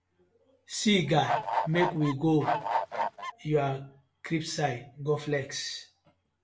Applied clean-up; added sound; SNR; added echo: none; Bird / Fowl; 0 dB; reverberation time 0.2 s.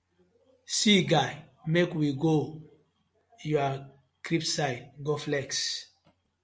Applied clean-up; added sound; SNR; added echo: none; none; none; none.